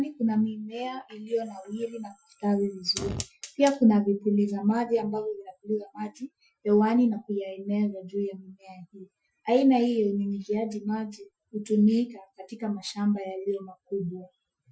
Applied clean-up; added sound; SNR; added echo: classical method Wiener filter.